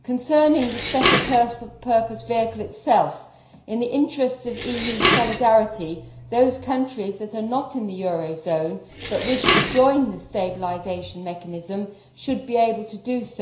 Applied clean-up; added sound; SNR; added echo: none; Dishes, pots, and pans; 3 dB; reverberation time 0.5 s.